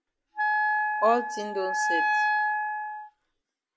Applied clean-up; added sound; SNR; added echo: none; Wind instrument, woodwind instrument; -5 dB; none.